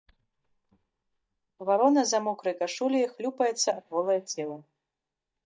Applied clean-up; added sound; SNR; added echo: neural mask model DeepFilterNet 3.